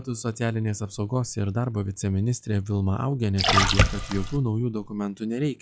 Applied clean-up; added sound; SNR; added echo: classical method log-MMSE.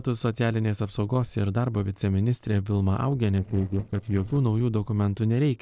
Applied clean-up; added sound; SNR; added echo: neural separator model SepFormer DNS4.